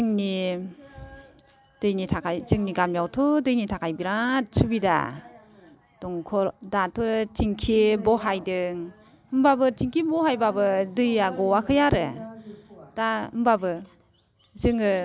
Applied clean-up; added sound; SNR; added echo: none; none; none; none.